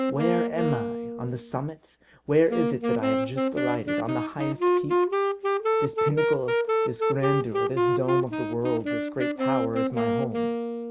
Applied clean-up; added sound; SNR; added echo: none; Wind instrument, woodwind instrument; -3 dB; none.